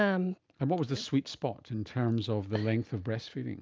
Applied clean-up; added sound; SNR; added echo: none; none; none; none.